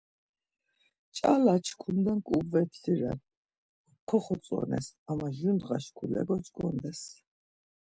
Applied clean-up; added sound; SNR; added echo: none; none; none; none.